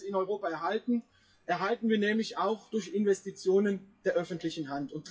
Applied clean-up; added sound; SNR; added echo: classical method WPE with log-MMSE.